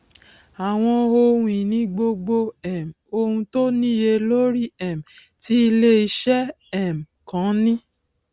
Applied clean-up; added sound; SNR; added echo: none; none; none; none.